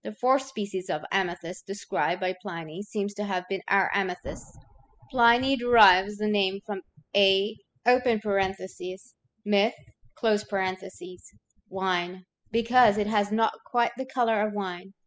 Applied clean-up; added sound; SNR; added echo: classical method spectral subtraction.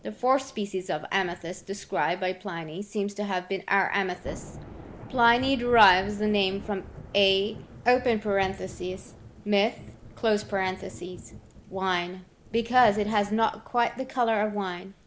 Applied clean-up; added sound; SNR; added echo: none; Thunder / Rain; 18 dB; none.